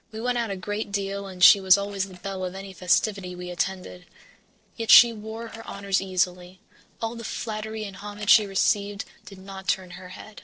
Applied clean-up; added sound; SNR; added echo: neural separator model SepFormer DNS4.